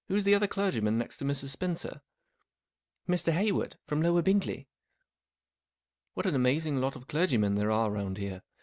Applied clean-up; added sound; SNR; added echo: none; none; none; none.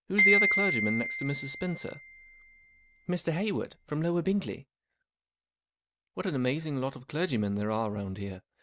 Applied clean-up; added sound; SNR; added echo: none; Glockenspiel; -2 dB; none.